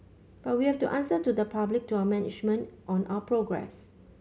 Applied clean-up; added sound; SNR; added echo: none; none; none; none.